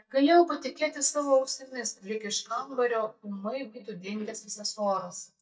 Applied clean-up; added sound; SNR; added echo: neural mask model DeepFilterNet 3.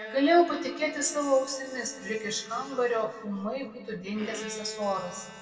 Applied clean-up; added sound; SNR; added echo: none; Bowed string instrument; 17 dB; reverberation time 2.0 s.